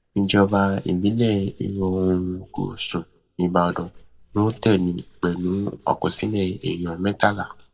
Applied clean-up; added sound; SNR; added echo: neural mask model DeepFilterNet 3.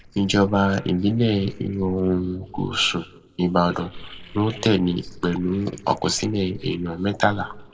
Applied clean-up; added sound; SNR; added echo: neural separator model SepFormer DNS4.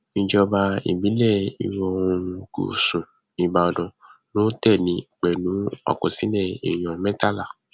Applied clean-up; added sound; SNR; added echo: none; none; none; none.